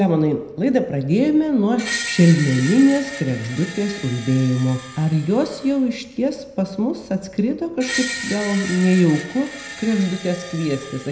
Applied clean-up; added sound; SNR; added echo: none; Screech; 13 dB; reverberation time 0.7 s.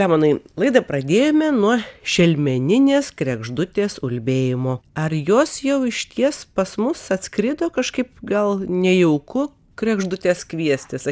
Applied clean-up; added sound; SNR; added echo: none; none; none; none.